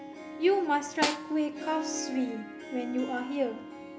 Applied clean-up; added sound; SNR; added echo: none; Harp + Snare drum; 7 dB; none.